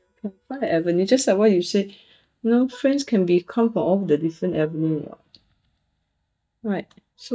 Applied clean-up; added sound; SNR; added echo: neural mask model DeepFilterNet 3.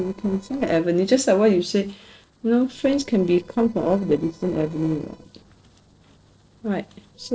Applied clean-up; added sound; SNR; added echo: neural separator model SepFormer DNS4.